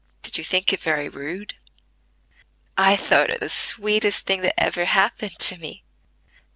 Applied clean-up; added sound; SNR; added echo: none; none; none; none.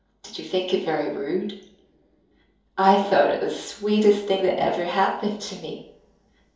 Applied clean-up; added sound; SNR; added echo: none; none; none; reverberation time 2.8 s.